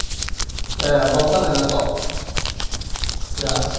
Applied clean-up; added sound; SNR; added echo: none; Crumpling, crinkling; 1 dB; reverberation time 1.2 s.